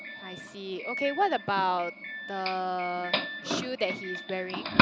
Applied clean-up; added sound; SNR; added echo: none; Doorbell; 1 dB; none.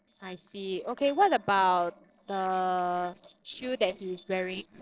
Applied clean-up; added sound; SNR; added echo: neural separator model SepFormer DNS4.